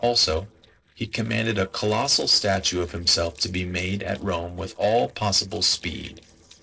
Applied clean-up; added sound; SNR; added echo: neural separator model SepFormer DNS4.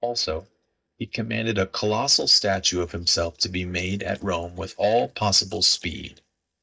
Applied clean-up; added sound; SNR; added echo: neural mask model DeepFilterNet 3.